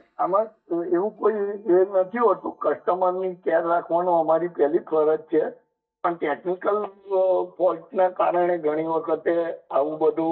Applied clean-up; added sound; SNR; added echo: neural mask model DeepFilterNet 3.